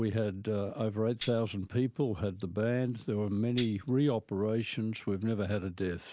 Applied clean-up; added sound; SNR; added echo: none; Tambourine; -2 dB; none.